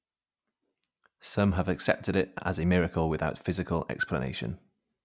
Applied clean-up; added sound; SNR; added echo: none; none; none; none.